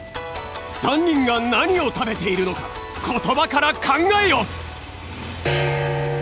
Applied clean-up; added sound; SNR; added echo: none; Motorcycle; 14 dB; none.